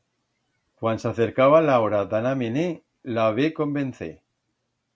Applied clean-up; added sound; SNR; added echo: none; none; none; none.